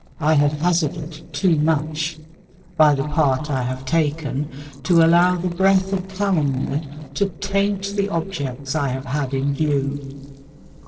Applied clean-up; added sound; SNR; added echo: neural separator model SepFormer DNS4.